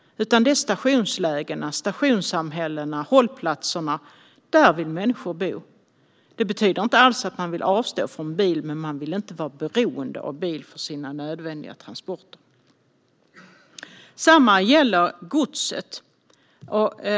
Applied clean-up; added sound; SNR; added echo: none; none; none; none.